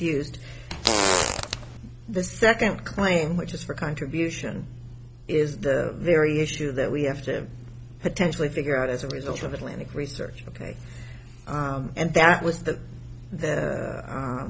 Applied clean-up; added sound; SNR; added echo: none; Fart; -2 dB; none.